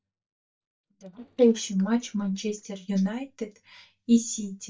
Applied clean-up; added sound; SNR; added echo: neural mask model DeepFilterNet 3.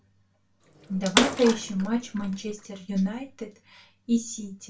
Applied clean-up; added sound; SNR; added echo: none; Bathtub (filling or washing) / Water / Splash, splatter; 2 dB; reverberation time 0.2 s.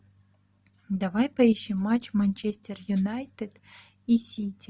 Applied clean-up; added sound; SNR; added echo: none; none; none; none.